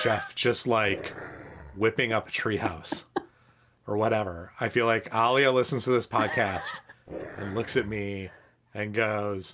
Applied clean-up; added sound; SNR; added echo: none; Growling; 13 dB; none.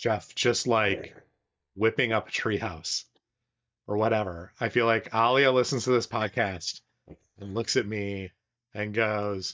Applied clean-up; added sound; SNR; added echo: neural mask model DeepFilterNet 3.